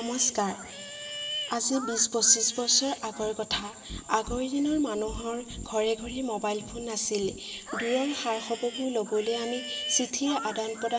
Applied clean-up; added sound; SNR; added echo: none; Livestock, farm animals, working animals; 12 dB; reverberation time 1.4 s.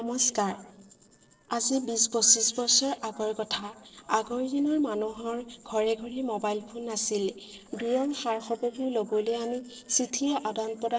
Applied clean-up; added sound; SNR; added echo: neural separator model SepFormer DNS4.